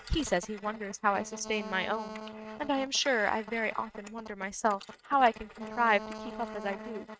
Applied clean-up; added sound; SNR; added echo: neural mask model RNNoise.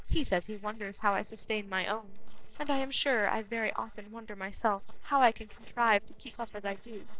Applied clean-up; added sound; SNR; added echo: neural separator model SepFormer DNS4.